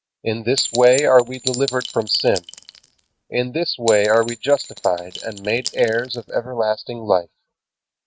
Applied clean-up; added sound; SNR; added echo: neural mask model RNNoise.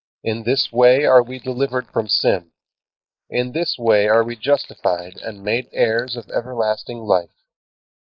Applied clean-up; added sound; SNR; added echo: neural mask model Resemble Enhance denoiser.